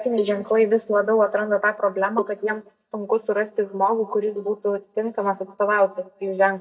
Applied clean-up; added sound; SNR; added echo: neural mask model DeepFilterNet 3.